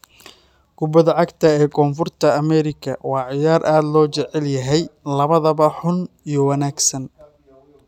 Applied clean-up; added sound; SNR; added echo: none; none; none; none.